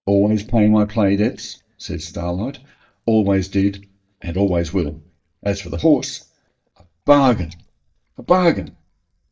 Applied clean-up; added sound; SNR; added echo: neural mask model DeepFilterNet 3.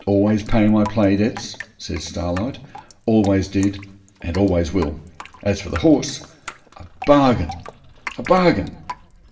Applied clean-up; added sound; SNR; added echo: none; Drip; 18 dB; reverberation time 0.7 s.